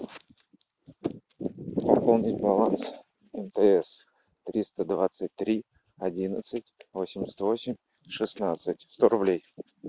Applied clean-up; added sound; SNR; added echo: none; none; none; none.